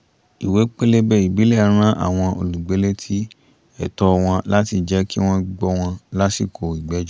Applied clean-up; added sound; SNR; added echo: none; none; none; none.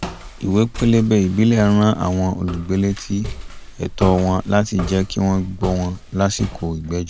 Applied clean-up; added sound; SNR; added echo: none; Walk, footsteps; 13 dB; none.